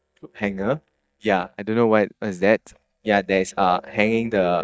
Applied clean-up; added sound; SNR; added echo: neural mask model DeepFilterNet 3.